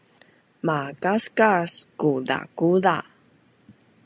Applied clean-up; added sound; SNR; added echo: none; none; none; none.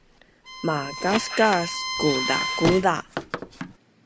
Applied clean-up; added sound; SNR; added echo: none; Bowed string instrument + Squeak; 4 dB; none.